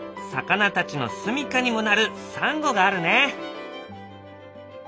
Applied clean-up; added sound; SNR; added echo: none; none; none; none.